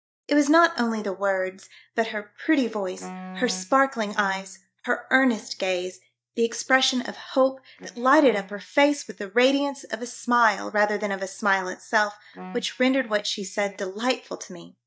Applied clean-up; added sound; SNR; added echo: neural mask model DeepFilterNet 3.